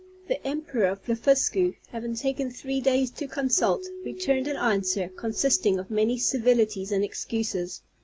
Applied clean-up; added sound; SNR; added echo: none; Keyboard (musical); 19 dB; none.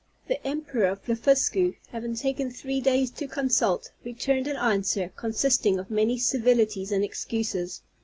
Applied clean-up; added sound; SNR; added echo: none; none; none; none.